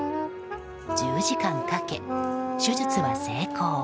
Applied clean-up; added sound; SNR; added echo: none; Wind instrument, woodwind instrument; 0 dB; none.